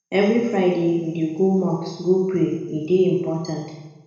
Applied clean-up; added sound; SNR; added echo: none; none; none; reverberation time 1.0 s.